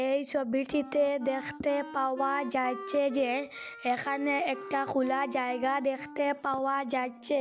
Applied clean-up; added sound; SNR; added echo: none; Wind instrument, woodwind instrument; 15 dB; none.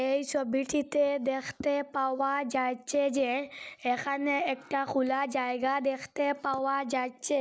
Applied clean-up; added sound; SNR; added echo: none; none; none; none.